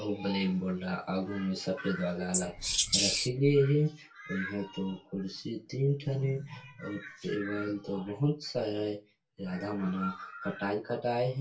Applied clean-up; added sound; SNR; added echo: none; Wild animals; -1 dB; reverberation time 0.2 s.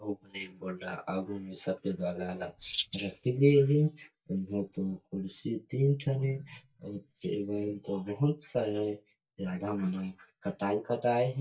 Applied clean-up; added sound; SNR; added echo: neural mask model DeepFilterNet 3.